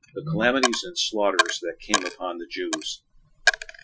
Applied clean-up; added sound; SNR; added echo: classical method Wiener filter.